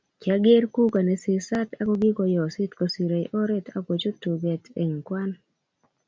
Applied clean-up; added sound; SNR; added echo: none; none; none; none.